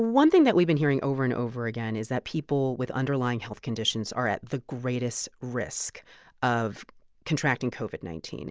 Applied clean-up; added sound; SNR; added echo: none; none; none; none.